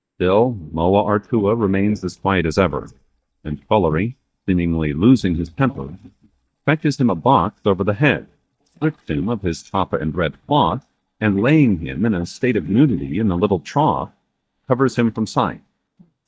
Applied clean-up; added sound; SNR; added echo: neural mask model DeepFilterNet 3.